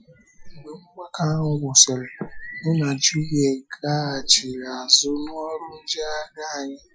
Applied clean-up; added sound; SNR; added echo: classical method Wiener filter.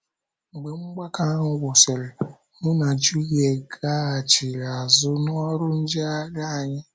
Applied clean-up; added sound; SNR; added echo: none; none; none; none.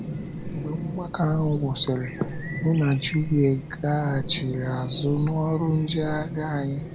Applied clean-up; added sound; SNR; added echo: none; Chirp, tweet; 10 dB; none.